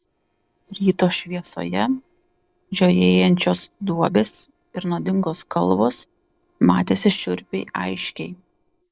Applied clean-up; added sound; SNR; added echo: neural separator model SepFormer DNS4.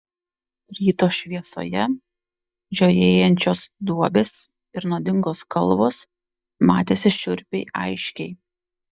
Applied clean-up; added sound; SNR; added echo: neural mask model DeepFilterNet 3.